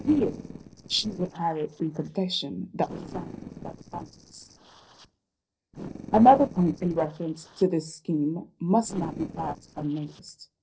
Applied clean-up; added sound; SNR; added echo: neural separator model SepFormer DNS4.